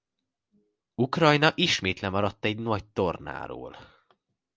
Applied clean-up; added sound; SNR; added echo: none; none; none; none.